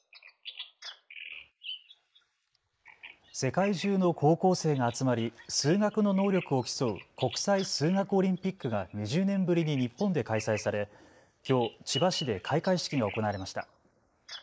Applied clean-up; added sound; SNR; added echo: neural mask model Resemble Enhance denoiser.